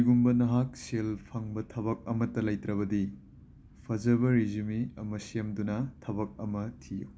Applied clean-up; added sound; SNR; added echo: none; none; none; none.